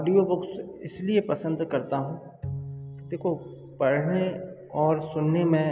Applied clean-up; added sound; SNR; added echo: none; Bowed string instrument; 14 dB; none.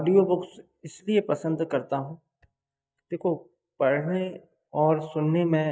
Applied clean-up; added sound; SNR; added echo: neural mask model DeepFilterNet 3.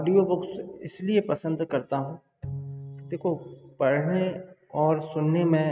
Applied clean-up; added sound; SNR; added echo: neural mask model RNNoise.